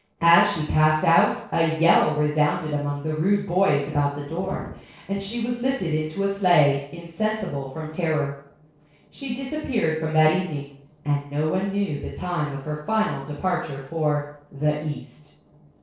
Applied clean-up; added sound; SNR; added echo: neural separator model SepFormer DNS4.